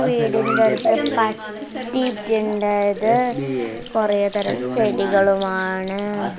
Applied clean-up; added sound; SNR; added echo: none; Sink (filling or washing) / Liquid; 20 dB; none.